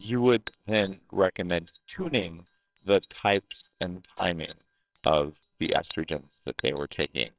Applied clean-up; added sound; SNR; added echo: neural separator model SepFormer WHAMR!.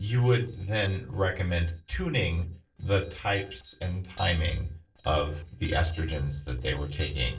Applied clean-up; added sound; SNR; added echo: neural separator model SepFormer DNS4.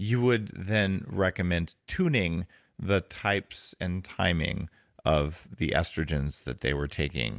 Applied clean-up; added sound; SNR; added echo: none; none; none; none.